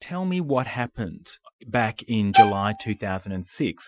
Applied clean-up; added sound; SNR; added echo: classical method Wiener filter.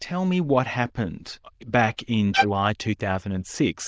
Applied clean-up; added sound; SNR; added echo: neural diffusion model UNIVERSE++.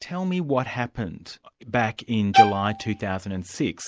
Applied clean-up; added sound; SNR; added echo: none; Bowed string instrument; -5 dB; none.